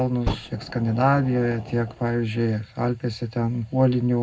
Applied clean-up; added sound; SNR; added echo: none; Fire; 12 dB; reverberation time 0.3 s.